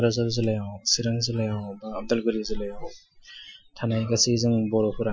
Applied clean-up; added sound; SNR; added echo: classical method Wiener filter.